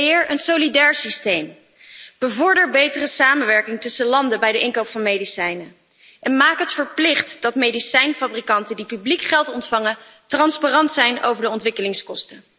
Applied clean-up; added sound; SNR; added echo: none; none; none; none.